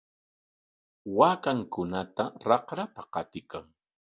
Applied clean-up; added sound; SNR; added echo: none; none; none; none.